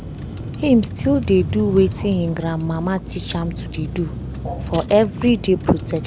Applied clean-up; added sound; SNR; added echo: none; Vehicle; 8 dB; none.